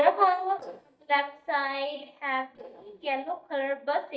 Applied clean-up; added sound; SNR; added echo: neural mask model DeepFilterNet 3.